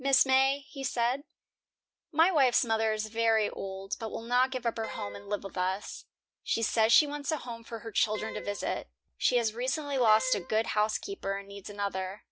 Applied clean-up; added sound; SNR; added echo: none; Wind instrument, woodwind instrument; 15 dB; none.